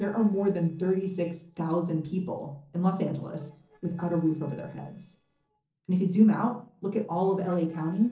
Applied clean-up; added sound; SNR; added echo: neural separator model SepFormer DNS4.